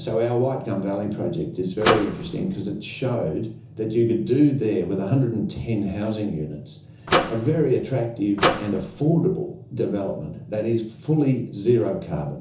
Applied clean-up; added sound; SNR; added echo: none; Microwave oven; 2 dB; reverberation time 0.7 s.